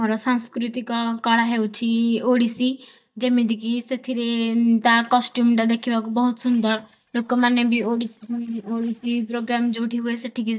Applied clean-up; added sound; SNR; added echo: neural mask model DeepFilterNet 3.